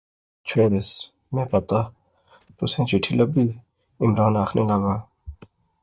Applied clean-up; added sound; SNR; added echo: neural mask model DeepFilterNet 3.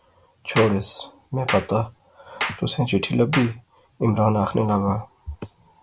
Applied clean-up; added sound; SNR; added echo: none; Clapping; 9 dB; none.